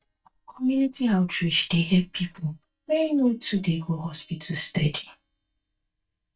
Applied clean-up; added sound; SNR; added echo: neural mask model DeepFilterNet 3.